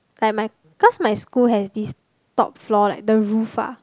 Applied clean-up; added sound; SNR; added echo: none; none; none; none.